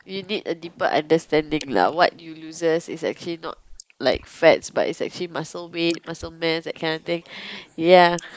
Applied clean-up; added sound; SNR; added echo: neural mask model Resemble Enhance denoiser.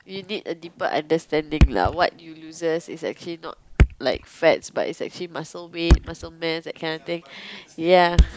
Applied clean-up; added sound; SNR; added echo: none; Thump, thud; 0 dB; none.